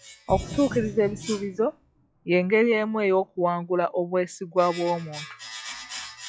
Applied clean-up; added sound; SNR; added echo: classical method log-MMSE.